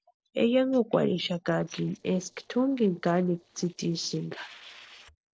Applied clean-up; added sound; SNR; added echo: neural separator model SepFormer DNS4.